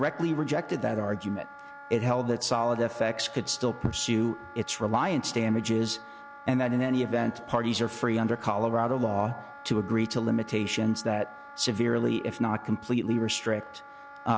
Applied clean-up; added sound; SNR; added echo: none; Wind instrument, woodwind instrument; 17 dB; none.